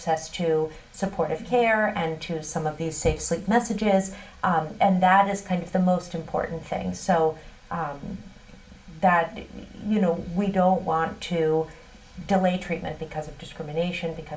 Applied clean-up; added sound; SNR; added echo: none; none; none; reverberation time 0.3 s.